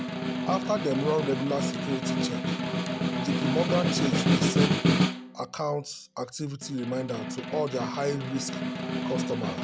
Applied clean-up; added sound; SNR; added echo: none; Snare drum; -3 dB; none.